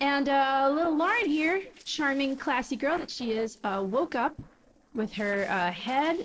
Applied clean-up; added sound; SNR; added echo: neural separator model SepFormer DNS4.